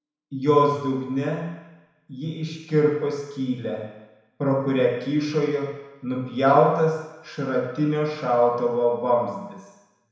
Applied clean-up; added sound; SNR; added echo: none; none; none; reverberation time 1.0 s.